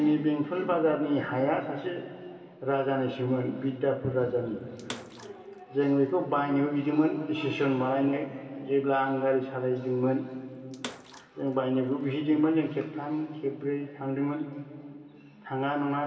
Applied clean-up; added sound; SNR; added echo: none; Bathtub (filling or washing) / Water / Splash, splatter; 20 dB; reverberation time 2.5 s.